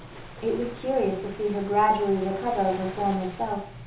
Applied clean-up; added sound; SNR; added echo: none; Ocean; 17 dB; reverberation time 0.6 s.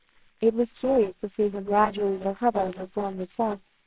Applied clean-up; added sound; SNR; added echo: neural separator model SepFormer WHAMR!.